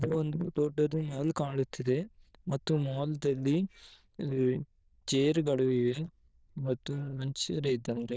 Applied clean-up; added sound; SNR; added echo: neural diffusion model UNIVERSE++.